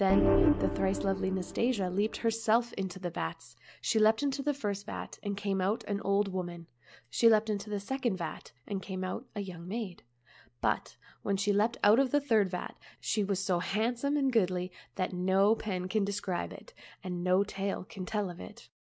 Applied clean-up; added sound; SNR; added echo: none; Organ; -1 dB; none.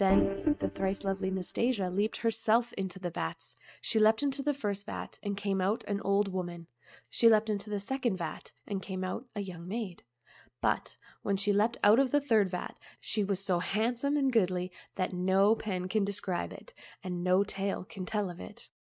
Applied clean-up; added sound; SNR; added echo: neural mask model RNNoise.